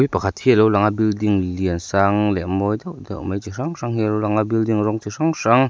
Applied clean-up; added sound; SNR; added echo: none; none; none; none.